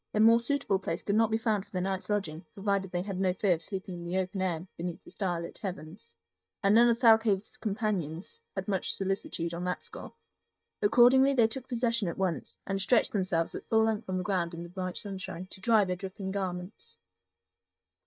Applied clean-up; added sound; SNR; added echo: neural mask model DeepFilterNet 3.